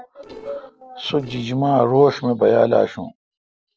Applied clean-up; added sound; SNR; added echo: neural separator model SepFormer DNS4.